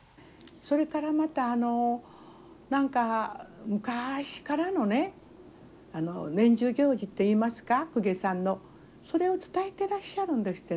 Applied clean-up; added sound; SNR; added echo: none; none; none; none.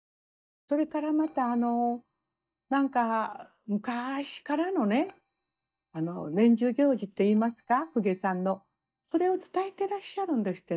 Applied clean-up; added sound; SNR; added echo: neural mask model DeepFilterNet 3.